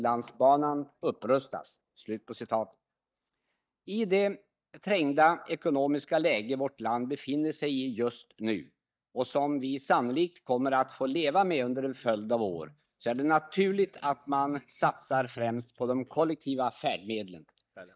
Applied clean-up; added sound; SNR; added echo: neural mask model DeepFilterNet 3.